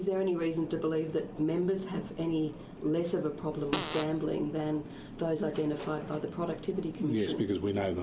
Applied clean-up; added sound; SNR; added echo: none; Fart; 5 dB; none.